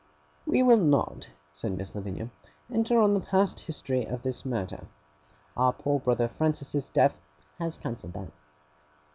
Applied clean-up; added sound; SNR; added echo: none; none; none; none.